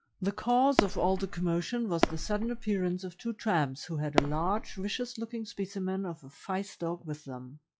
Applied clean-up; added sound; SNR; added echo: classical method log-MMSE.